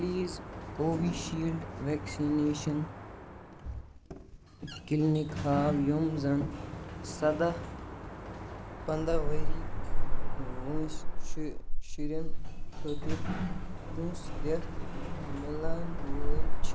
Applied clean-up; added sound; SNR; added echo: none; Sliding door; 13 dB; none.